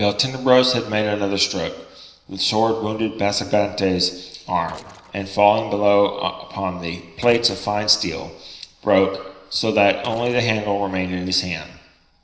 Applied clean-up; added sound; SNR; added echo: neural separator model SepFormer DNS4.